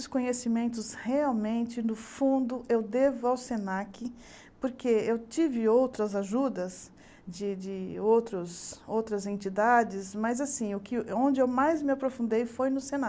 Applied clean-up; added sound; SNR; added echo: none; none; none; none.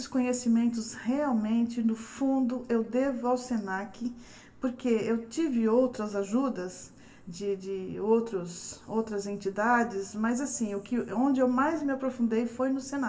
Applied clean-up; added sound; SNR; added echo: none; none; none; reverberation time 0.8 s.